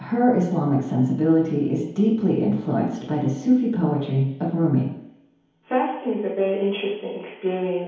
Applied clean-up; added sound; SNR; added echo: none; none; none; reverberation time 2.2 s.